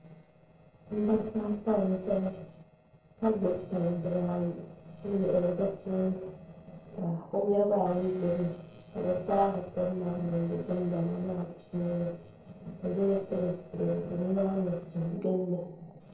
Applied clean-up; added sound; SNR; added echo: neural separator model SepFormer DNS4.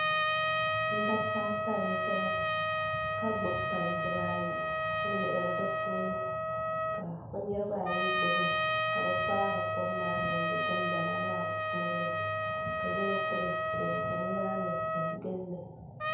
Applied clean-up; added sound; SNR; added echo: none; Trumpet; -5 dB; reverberation time 0.8 s.